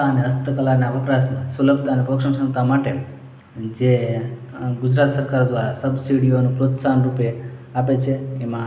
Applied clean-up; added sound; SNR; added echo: none; none; none; none.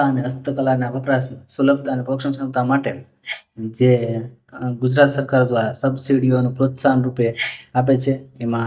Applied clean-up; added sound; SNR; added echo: neural mask model DeepFilterNet 3.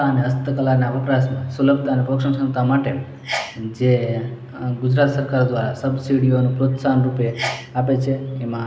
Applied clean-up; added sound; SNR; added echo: none; Sneeze; 17 dB; none.